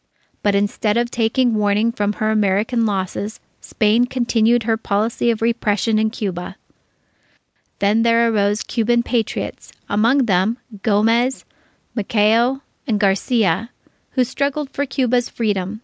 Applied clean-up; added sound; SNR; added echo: none; none; none; none.